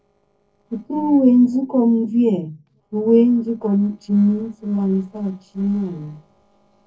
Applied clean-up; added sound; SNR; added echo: neural separator model SepFormer DNS4.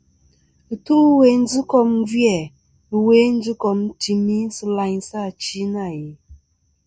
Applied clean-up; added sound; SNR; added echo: none; none; none; none.